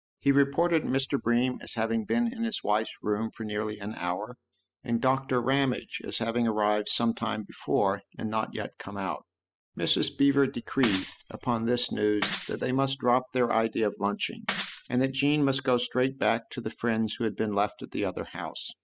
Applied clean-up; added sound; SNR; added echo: classical method spectral subtraction.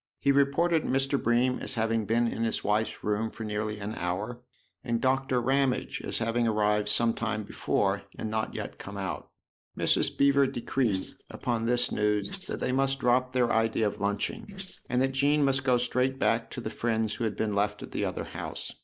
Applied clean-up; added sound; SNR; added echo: neural mask model Resemble Enhance denoiser.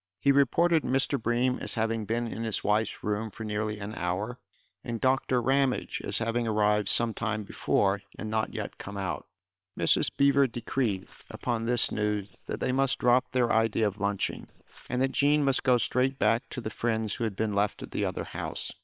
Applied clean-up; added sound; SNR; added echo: neural separator model SepFormer WHAM!.